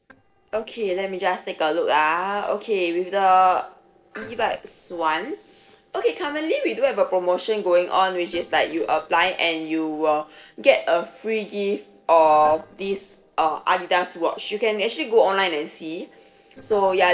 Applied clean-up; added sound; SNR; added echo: neural separator model SepFormer DNS4.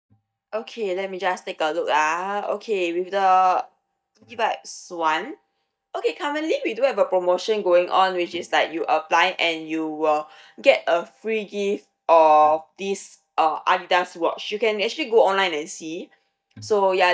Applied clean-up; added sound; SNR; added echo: neural mask model DeepFilterNet 3.